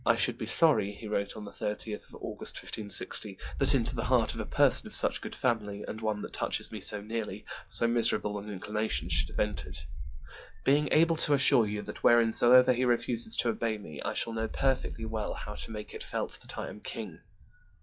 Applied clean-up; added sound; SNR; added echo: classical method log-MMSE.